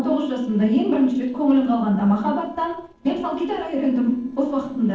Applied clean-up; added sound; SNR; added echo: neural separator model SepFormer DNS4.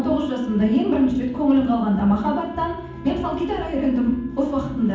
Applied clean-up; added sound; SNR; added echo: none; Wind instrument, woodwind instrument; 20 dB; reverberation time 1.2 s.